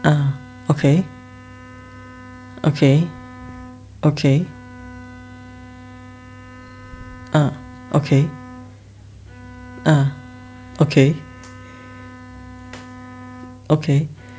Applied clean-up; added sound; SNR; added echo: none; Bowed string instrument; 19 dB; none.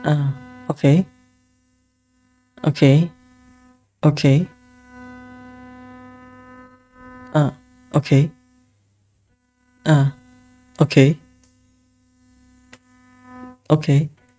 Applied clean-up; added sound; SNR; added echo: neural mask model RNNoise.